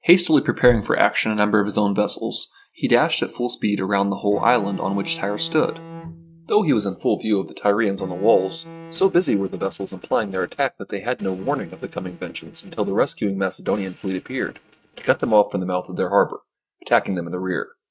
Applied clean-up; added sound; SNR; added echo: neural mask model RNNoise.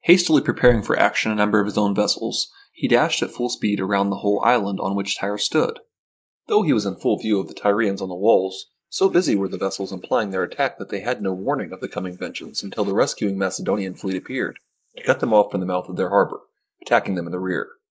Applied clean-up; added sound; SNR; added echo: neural mask model Resemble Enhance denoiser.